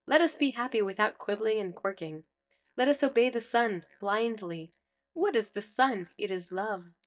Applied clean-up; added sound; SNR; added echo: neural mask model DeepFilterNet 3.